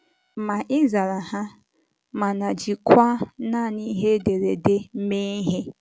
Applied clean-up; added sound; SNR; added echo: none; none; none; none.